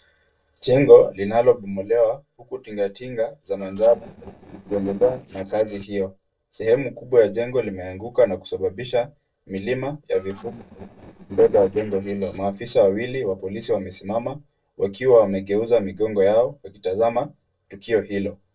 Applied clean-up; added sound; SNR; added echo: neural separator model SepFormer DNS4.